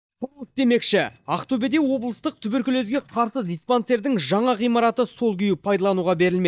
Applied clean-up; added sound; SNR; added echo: neural mask model DeepFilterNet 3.